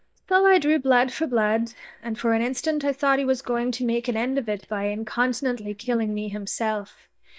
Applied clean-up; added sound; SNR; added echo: neural mask model DeepFilterNet 3.